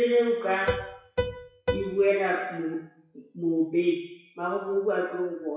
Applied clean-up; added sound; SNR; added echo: classical method WPE with log-MMSE.